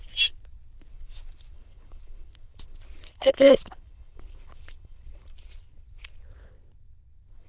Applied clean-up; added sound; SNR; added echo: neural diffusion model UNIVERSE++.